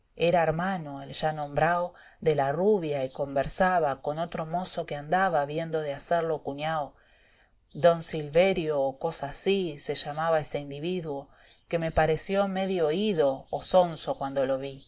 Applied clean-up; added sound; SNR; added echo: neural mask model Resemble Enhance denoiser.